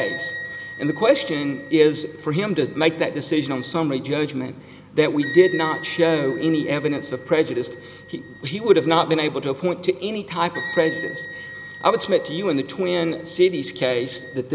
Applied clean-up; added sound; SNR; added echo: none; Wind instrument, woodwind instrument; 15 dB; none.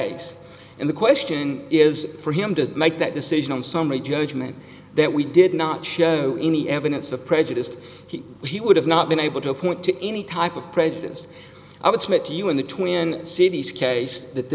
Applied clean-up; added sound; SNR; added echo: none; none; none; none.